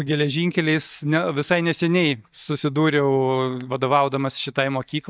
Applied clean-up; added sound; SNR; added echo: neural mask model DeepFilterNet 3.